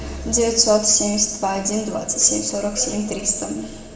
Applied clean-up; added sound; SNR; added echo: none; Tambourine; 18 dB; reverberation time 0.8 s.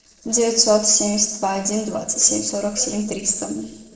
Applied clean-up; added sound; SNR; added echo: neural separator model SepFormer DNS4.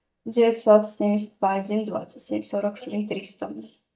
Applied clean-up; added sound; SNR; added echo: neural mask model DeepFilterNet 3.